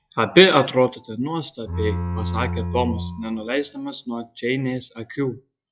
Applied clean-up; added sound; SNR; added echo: classical method log-MMSE.